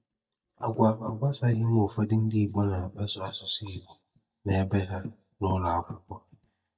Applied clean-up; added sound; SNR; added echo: neural mask model DeepFilterNet 3.